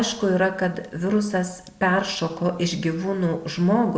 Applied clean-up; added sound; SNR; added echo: none; none; none; none.